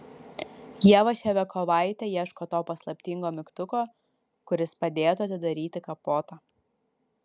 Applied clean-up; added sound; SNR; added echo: none; none; none; none.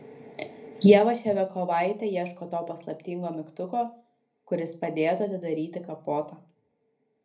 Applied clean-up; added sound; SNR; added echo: none; none; none; reverberation time 0.3 s.